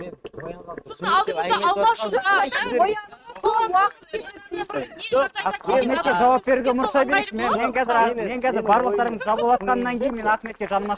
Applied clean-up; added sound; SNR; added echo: neural mask model RNNoise.